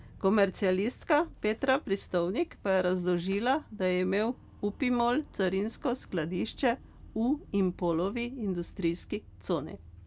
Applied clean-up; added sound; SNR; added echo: none; none; none; none.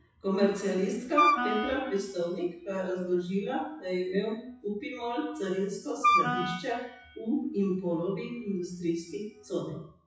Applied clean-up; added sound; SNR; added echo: classical method WPE with log-MMSE.